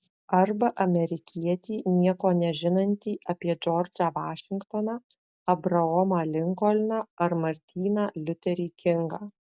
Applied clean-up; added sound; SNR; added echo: none; none; none; none.